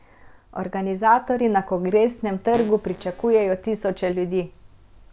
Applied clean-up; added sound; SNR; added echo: none; Fart; 17 dB; none.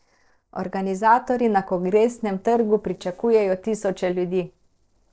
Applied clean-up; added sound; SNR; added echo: neural separator model SepFormer DNS4.